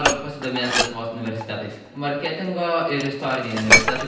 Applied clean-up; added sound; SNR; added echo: none; Dishes, pots, and pans; -2 dB; reverberation time 0.9 s.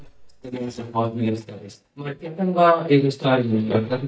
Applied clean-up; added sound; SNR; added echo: neural mask model DeepFilterNet 3.